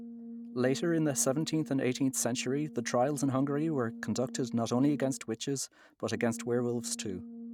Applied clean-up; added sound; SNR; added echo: none; Brass instrument; 13 dB; none.